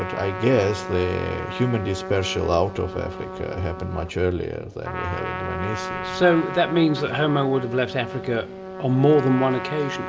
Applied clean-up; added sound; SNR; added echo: none; Trumpet; 9 dB; reverberation time 0.4 s.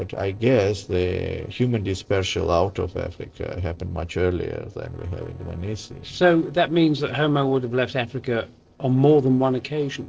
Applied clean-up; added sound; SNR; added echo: neural separator model SepFormer DNS4.